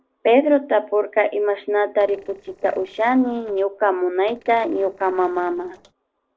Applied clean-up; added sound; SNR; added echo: neural separator model SepFormer DNS4.